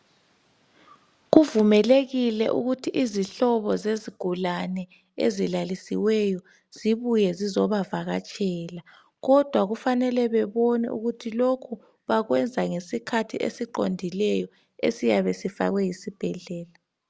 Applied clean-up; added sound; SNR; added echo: none; none; none; none.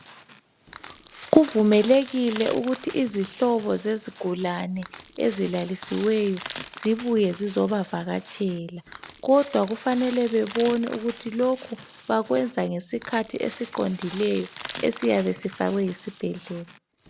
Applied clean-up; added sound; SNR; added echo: none; Crushing; 14 dB; none.